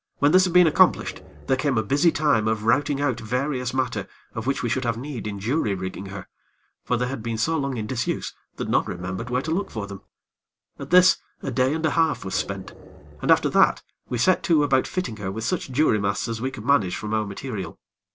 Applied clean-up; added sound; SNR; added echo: none; Growling; 18 dB; none.